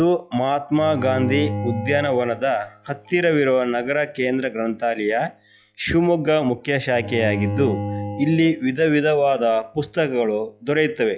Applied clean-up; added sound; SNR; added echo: classical method log-MMSE.